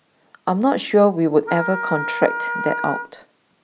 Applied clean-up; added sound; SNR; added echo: none; Wind instrument, woodwind instrument; 5 dB; none.